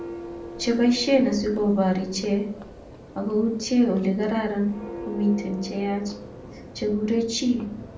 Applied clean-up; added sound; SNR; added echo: none; Church bell; 15 dB; reverberation time 0.6 s.